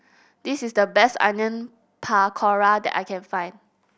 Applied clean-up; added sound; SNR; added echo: none; none; none; none.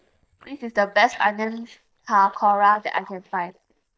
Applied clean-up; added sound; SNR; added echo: neural mask model DeepFilterNet 3.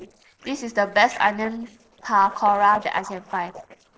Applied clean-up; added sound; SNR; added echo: neural separator model SepFormer DNS4.